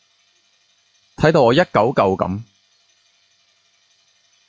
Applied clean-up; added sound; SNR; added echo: classical method log-MMSE.